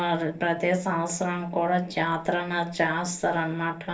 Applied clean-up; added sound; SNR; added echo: neural separator model SepFormer DNS4.